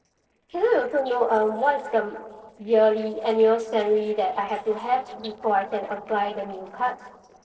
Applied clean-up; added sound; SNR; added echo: neural separator model SepFormer DNS4.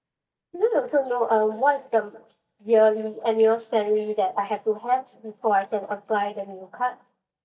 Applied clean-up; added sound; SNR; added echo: neural mask model DeepFilterNet 3.